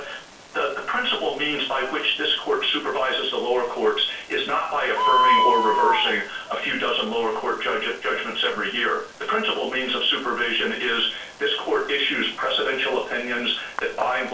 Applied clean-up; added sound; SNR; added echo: none; Bird; 5 dB; reverberation time 0.2 s.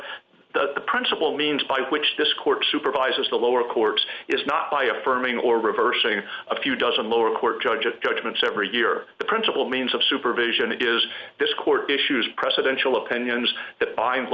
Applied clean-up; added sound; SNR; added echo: none; none; none; none.